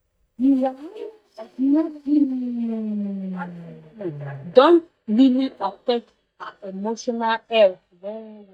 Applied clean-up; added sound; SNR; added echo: neural mask model DeepFilterNet 3.